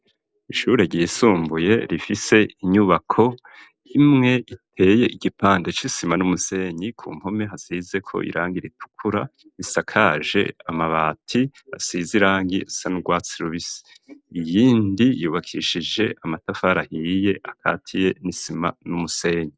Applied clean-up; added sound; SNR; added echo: none; none; none; none.